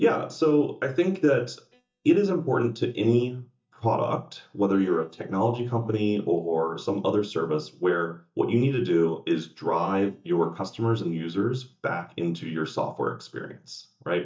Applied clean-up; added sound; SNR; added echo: neural mask model DeepFilterNet 3.